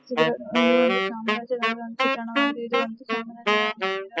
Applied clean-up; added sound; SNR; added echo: classical method spectral subtraction.